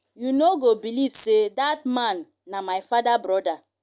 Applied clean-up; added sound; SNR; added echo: none; none; none; none.